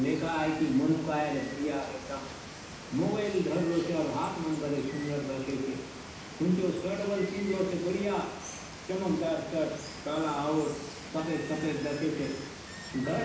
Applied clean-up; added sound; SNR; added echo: none; Water; 12 dB; reverberation time 0.9 s.